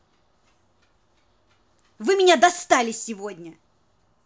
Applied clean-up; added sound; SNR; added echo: none; none; none; none.